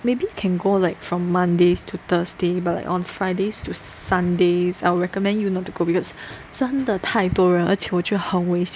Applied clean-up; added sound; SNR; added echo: none; none; none; none.